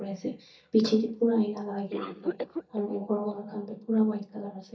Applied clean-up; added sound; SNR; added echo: neural mask model DeepFilterNet 3.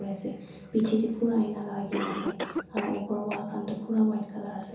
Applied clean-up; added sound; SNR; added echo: none; Cough; 10 dB; reverberation time 0.6 s.